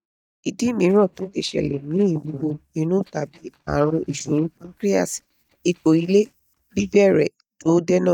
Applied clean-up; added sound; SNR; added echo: neural mask model DeepFilterNet 3.